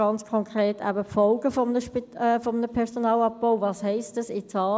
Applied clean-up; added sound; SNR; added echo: none; none; none; none.